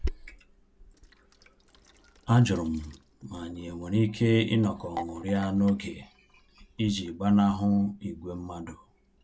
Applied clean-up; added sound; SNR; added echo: none; Sink (filling or washing); 15 dB; none.